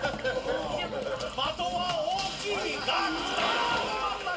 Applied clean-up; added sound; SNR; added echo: none; Liquid; 13 dB; reverberation time 0.2 s.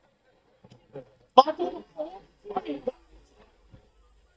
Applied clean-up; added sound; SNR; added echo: neural mask model DeepFilterNet 3.